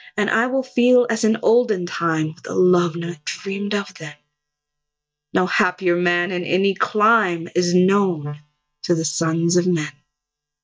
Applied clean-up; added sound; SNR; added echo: neural mask model DeepFilterNet 3.